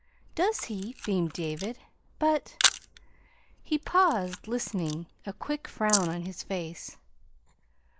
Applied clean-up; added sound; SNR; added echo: neural mask model Resemble Enhance denoiser.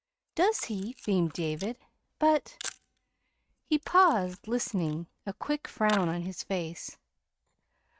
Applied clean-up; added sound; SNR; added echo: neural mask model RNNoise.